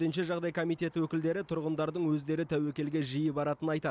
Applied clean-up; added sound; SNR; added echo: none; none; none; none.